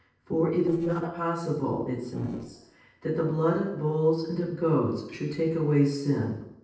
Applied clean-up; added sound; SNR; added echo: neural separator model SepFormer DNS4.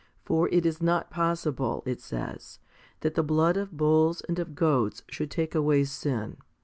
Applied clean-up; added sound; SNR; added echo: none; none; none; none.